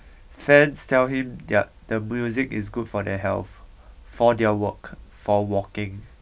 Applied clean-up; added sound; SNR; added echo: none; none; none; none.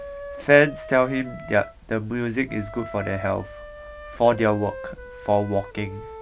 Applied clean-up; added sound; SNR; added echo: none; Wind instrument, woodwind instrument; 15 dB; none.